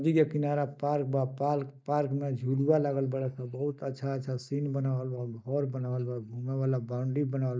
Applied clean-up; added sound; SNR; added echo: neural mask model DeepFilterNet 3.